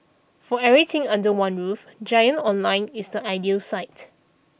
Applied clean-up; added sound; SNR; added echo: none; none; none; none.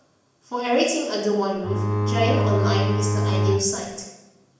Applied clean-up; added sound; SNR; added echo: none; Bowed string instrument; -3 dB; reverberation time 1.0 s.